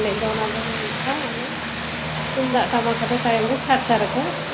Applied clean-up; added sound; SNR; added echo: none; Vehicle; 2 dB; none.